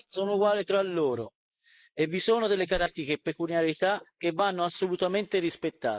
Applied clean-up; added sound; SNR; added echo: neural mask model Resemble Enhance denoiser.